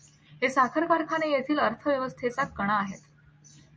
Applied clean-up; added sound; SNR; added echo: none; none; none; none.